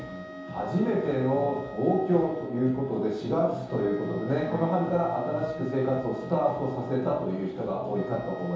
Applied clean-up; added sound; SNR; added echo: none; Wind instrument, woodwind instrument; 17 dB; reverberation time 0.8 s.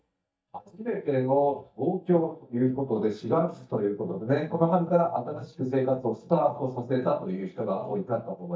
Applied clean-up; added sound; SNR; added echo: neural mask model DeepFilterNet 3.